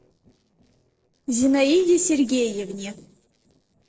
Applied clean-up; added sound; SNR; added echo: neural separator model SepFormer DNS4.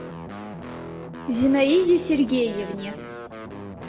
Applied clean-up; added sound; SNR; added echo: none; Guitar; 12 dB; reverberation time 1.1 s.